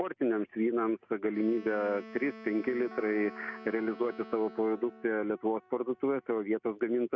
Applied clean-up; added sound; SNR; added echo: none; Wind instrument, woodwind instrument + Keyboard (musical); 18 dB; none.